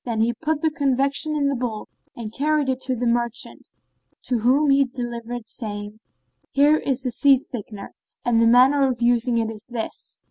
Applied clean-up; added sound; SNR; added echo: none; none; none; none.